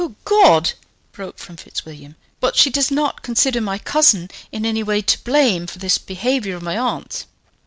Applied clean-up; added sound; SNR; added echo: none; none; none; none.